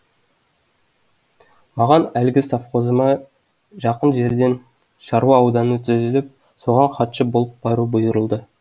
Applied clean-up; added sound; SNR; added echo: none; none; none; none.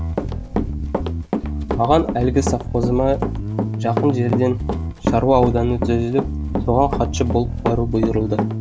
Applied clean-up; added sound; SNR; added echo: none; Run + Bass guitar; 2 dB; none.